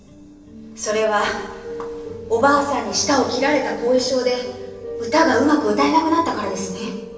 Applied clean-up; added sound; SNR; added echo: none; none; none; reverberation time 1.0 s.